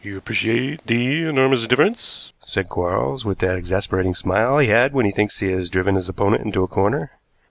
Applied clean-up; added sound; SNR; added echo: none; none; none; none.